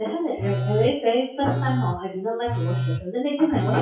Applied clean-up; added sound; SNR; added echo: classical method WPE with log-MMSE.